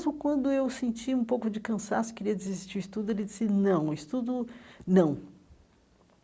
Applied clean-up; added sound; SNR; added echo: none; none; none; none.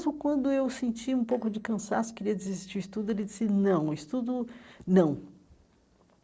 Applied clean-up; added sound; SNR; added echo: neural separator model SepFormer DNS4.